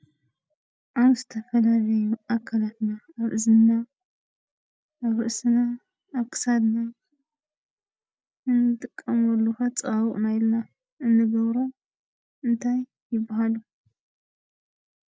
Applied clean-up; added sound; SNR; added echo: none; none; none; none.